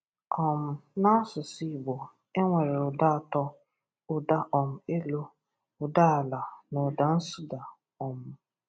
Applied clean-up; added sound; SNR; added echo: none; none; none; none.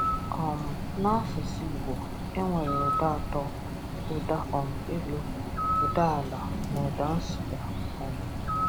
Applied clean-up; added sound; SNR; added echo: none; Bird; -1 dB; none.